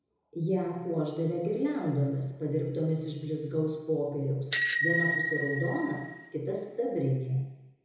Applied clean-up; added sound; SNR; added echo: none; Bicycle bell; -4 dB; reverberation time 1.0 s.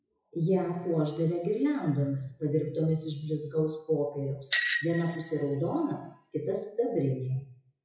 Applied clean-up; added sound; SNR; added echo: classical method WPE with log-MMSE.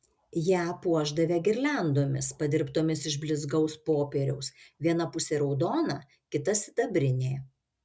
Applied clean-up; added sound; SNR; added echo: none; none; none; none.